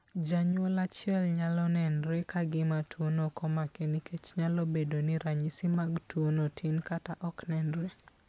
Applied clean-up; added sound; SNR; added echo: none; none; none; none.